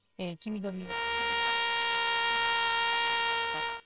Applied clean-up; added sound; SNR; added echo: neural separator model SepFormer WHAMR!.